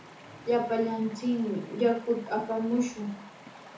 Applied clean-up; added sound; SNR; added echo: none; Stream; 18 dB; reverberation time 0.6 s.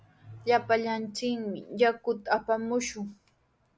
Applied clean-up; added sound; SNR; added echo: none; none; none; none.